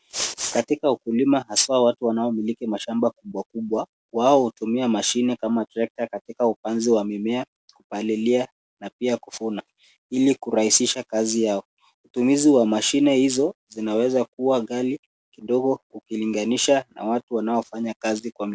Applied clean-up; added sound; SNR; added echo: none; none; none; none.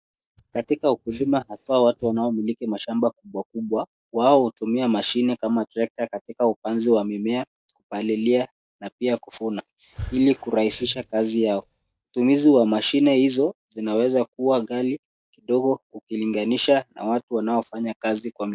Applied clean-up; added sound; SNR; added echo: neural mask model DeepFilterNet 3.